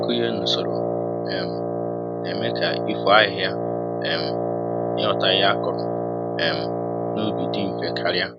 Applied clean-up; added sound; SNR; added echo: none; Wind instrument, woodwind instrument; -1 dB; none.